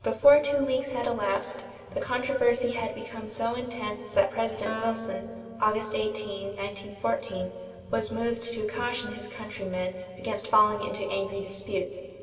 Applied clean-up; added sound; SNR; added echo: none; Wind instrument, woodwind instrument; 12 dB; reverberation time 2.6 s.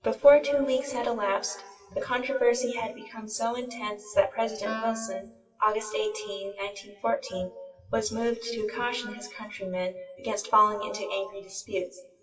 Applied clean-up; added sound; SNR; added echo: classical method WPE with log-MMSE.